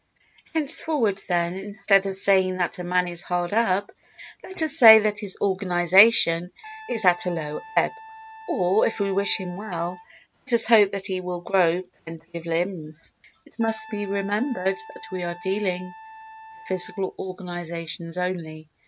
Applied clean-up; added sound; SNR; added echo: none; Trumpet; 17 dB; none.